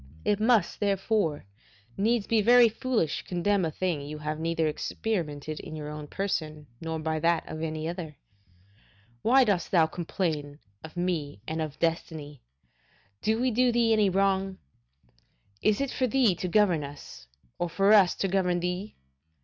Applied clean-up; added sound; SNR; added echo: neural mask model RNNoise.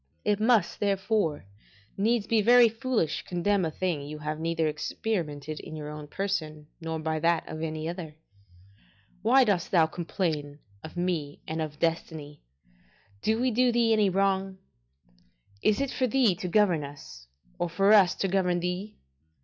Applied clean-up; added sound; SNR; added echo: classical method log-MMSE.